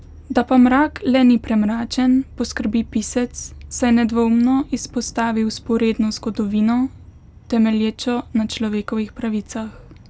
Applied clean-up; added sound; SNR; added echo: none; none; none; none.